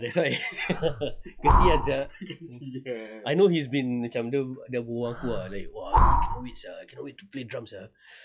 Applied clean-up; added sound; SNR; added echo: classical method log-MMSE.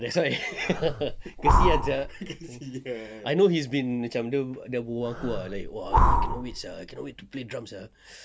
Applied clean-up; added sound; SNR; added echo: none; Breathing; -3 dB; none.